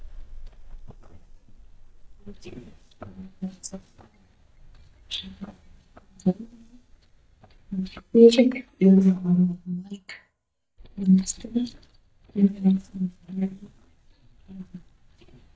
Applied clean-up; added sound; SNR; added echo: neural mask model DeepFilterNet 3.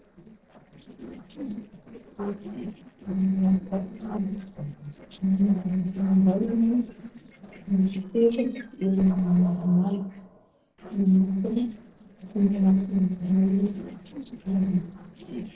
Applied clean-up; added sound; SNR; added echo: neural separator model SepFormer DNS4.